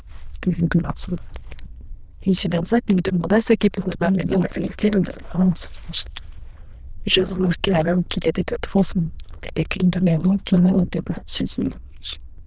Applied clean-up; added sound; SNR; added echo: neural diffusion model UNIVERSE++.